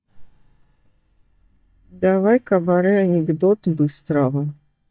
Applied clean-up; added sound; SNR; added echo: neural mask model DeepFilterNet 3.